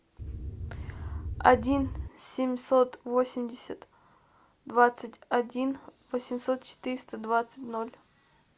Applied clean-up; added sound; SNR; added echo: none; Wind; 7 dB; none.